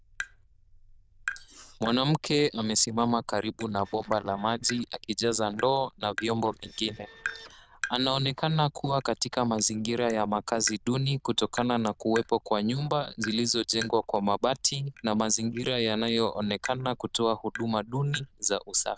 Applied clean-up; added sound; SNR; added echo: neural diffusion model UNIVERSE++.